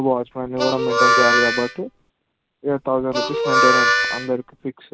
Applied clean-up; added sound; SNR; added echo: none; Harmonica; -4 dB; none.